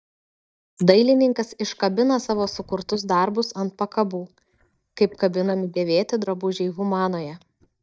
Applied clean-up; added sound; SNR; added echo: neural mask model DeepFilterNet 3.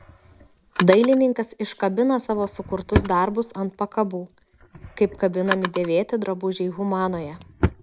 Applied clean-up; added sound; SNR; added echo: none; Drawer open or close; 9 dB; none.